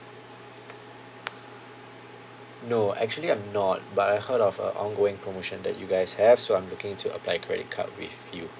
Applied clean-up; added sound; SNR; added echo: none; none; none; none.